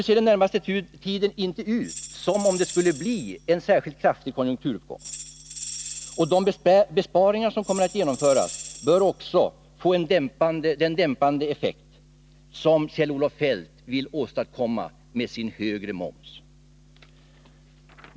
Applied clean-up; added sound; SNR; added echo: none; Tambourine; 13 dB; none.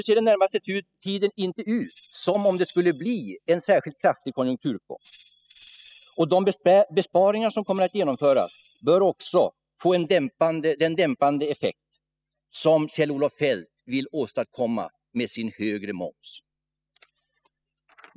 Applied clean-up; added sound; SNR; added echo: classical method spectral subtraction.